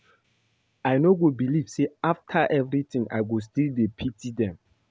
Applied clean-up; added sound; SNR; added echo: none; none; none; none.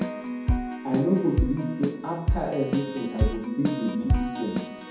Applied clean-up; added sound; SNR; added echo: none; Keyboard (musical); 0 dB; reverberation time 1.2 s.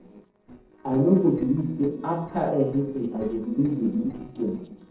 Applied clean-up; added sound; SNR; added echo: neural separator model SepFormer DNS4.